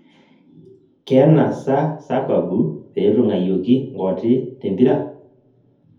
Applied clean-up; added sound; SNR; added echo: none; none; none; reverberation time 0.5 s.